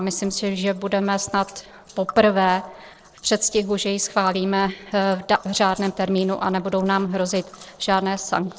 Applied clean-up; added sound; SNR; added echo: neural separator model SepFormer DNS4.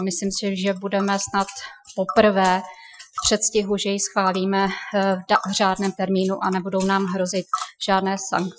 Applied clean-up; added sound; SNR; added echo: classical method Wiener filter.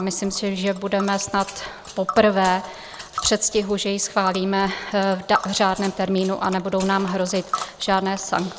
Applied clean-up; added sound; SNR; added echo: none; Tick; 13 dB; none.